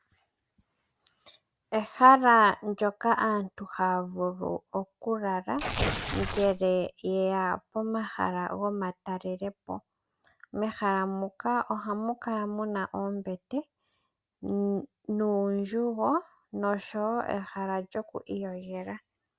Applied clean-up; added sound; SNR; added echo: none; Tearing; 4 dB; none.